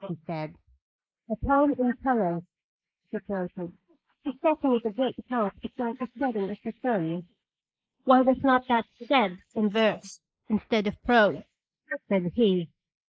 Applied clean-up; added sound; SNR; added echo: neural mask model Resemble Enhance denoiser.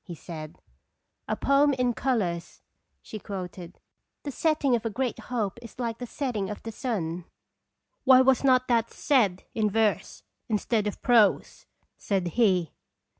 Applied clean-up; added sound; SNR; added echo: none; none; none; none.